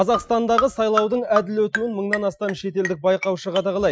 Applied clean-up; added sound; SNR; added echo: classical method Wiener filter.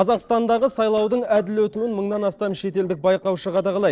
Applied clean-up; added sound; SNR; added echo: neural separator model SepFormer DNS4.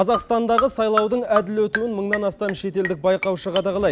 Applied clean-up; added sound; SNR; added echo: none; Marimba, xylophone; 8 dB; none.